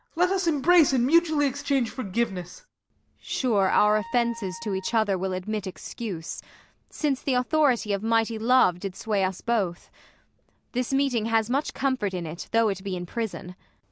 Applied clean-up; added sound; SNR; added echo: none; Wind instrument, woodwind instrument; 19 dB; none.